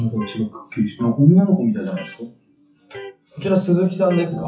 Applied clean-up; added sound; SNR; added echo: classical method WPE with log-MMSE.